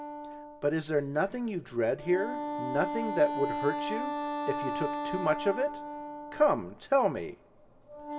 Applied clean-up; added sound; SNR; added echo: none; Wind instrument, woodwind instrument; 6 dB; reverberation time 1.9 s.